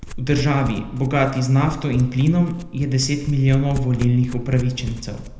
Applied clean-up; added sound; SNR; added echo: none; Domestic sounds, home sounds; 12 dB; reverberation time 0.7 s.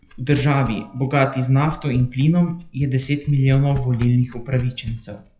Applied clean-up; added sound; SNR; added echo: classical method WPE with log-MMSE.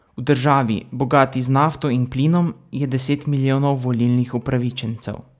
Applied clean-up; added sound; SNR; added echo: none; none; none; none.